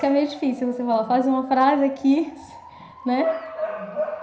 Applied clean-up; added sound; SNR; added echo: none; Bark / Motor vehicle (road) / Siren; 10 dB; reverberation time 0.5 s.